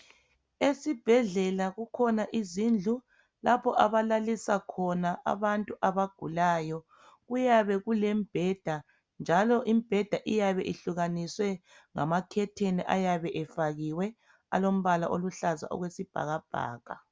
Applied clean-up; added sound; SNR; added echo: none; none; none; none.